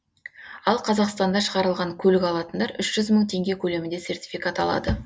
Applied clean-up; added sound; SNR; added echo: none; none; none; none.